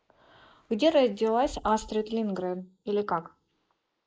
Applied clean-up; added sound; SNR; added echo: neural mask model Resemble Enhance denoiser.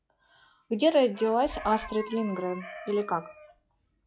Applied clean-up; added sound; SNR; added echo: classical method log-MMSE.